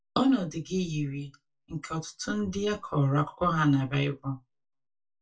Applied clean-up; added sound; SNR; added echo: none; none; none; reverberation time 0.2 s.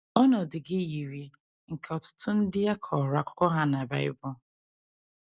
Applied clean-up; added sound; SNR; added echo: none; none; none; none.